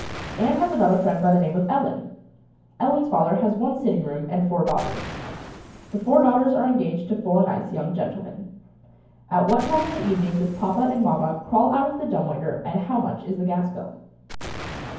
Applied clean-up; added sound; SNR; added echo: none; Explosion; 16 dB; reverberation time 0.9 s.